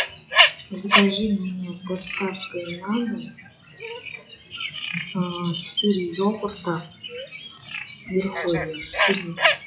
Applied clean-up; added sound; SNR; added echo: classical method WPE with log-MMSE.